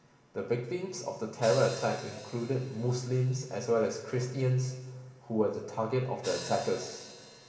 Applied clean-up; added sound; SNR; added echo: none; Hi-hat; 17 dB; reverberation time 2.0 s.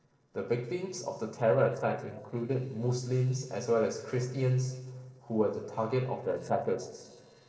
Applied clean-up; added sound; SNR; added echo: neural separator model SepFormer DNS4.